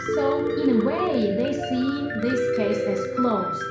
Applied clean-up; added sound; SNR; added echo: none; Piano; 1 dB; reverberation time 0.6 s.